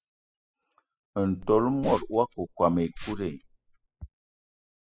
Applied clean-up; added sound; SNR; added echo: classical method spectral subtraction.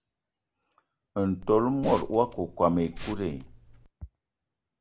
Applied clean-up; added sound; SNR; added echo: none; Liquid; 13 dB; none.